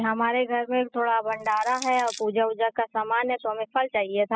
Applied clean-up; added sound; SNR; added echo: classical method spectral subtraction.